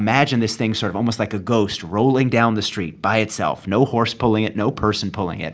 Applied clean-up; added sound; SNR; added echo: none; none; none; none.